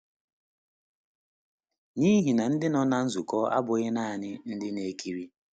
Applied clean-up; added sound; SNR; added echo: none; none; none; none.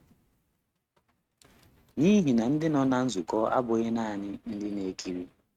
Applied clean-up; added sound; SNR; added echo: neural mask model RNNoise.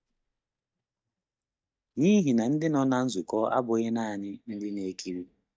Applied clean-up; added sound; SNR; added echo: neural mask model DeepFilterNet 3.